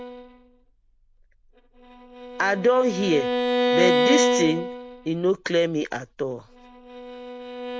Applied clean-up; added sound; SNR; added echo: none; Bowed string instrument; 1 dB; none.